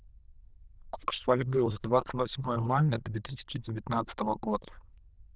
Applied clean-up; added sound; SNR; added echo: neural diffusion model UNIVERSE++.